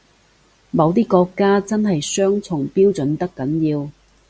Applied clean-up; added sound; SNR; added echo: none; none; none; none.